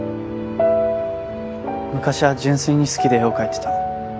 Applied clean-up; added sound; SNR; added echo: none; none; none; none.